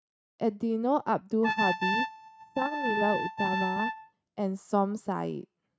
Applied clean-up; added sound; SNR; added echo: neural mask model RNNoise.